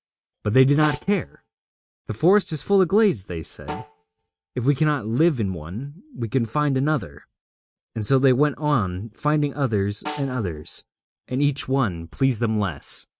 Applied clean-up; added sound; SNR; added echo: neural mask model RNNoise.